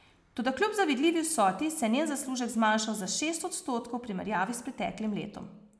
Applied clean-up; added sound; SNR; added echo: none; none; none; none.